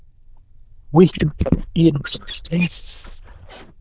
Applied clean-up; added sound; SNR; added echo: neural diffusion model UNIVERSE++.